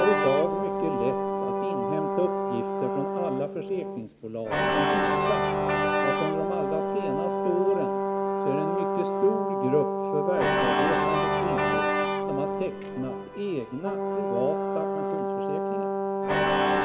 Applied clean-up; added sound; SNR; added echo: none; Brass instrument + Organ; -4 dB; none.